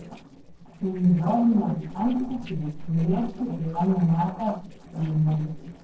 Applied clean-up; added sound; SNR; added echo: neural separator model SepFormer DNS4.